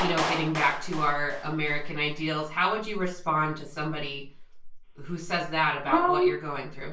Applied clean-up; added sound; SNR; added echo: none; Clapping; 11 dB; reverberation time 0.3 s.